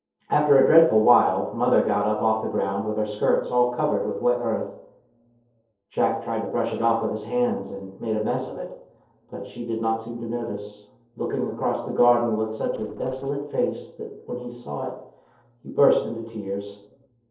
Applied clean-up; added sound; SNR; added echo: neural separator model SepFormer DNS4.